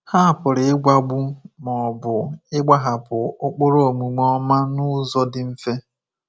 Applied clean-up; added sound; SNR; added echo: none; none; none; none.